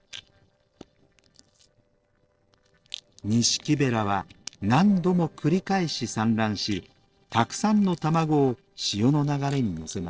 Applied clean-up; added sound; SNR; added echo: neural separator model SepFormer DNS4.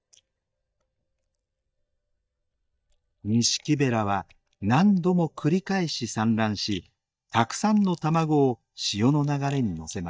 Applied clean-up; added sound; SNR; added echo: neural mask model DeepFilterNet 3.